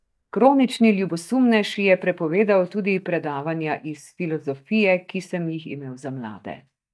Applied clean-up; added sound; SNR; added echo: neural mask model DeepFilterNet 3.